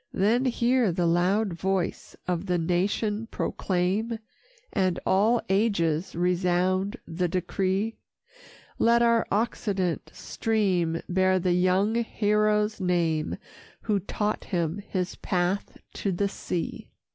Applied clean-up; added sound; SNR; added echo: none; none; none; none.